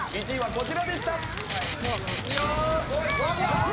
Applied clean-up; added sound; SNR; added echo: none; Crackle; 4 dB; none.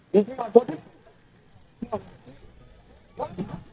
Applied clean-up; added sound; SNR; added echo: neural mask model DeepFilterNet 3.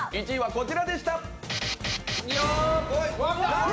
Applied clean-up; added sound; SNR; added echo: none; none; none; none.